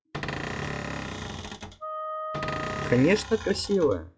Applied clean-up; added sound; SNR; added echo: classical method log-MMSE.